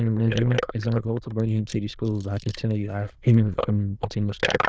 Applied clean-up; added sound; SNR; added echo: neural diffusion model UNIVERSE++.